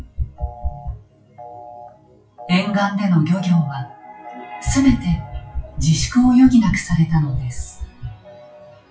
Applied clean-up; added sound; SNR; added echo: classical method WPE with log-MMSE.